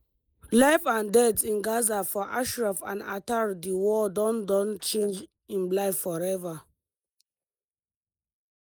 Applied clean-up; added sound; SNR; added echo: neural mask model Resemble Enhance denoiser.